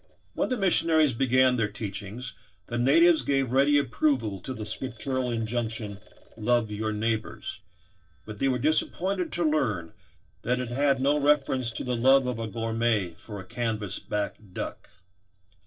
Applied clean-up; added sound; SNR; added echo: neural separator model SepFormer DNS4.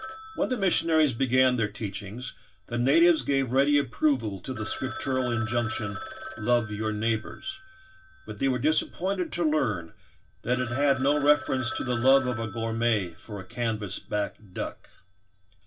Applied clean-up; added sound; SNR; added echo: none; Telephone; 14 dB; reverberation time 0.2 s.